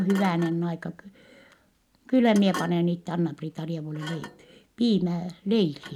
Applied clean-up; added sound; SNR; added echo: none; Thump, thud; 17 dB; none.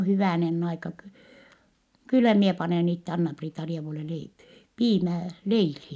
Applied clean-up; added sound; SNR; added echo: none; none; none; none.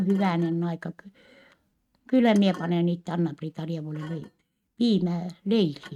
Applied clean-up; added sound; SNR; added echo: neural mask model RNNoise.